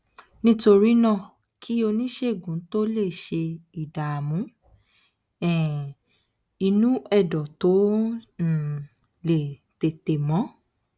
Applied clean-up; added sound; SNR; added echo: none; none; none; none.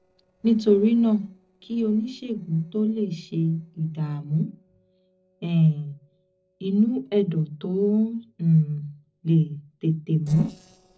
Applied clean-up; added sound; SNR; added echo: neural separator model SepFormer DNS4.